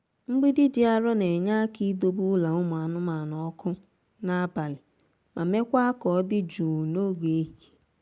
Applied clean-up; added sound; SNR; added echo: none; none; none; none.